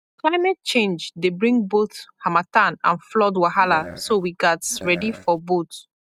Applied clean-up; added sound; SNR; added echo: neural mask model RNNoise.